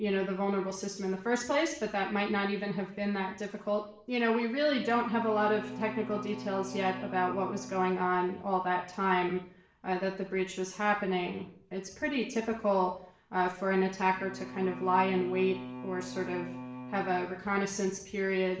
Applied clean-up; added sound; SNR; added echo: none; Bowed string instrument; 12 dB; reverberation time 0.5 s.